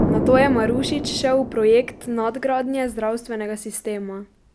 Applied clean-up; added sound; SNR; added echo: none; Explosion; 6 dB; none.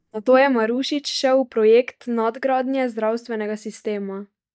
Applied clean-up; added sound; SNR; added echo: neural mask model DeepFilterNet 3.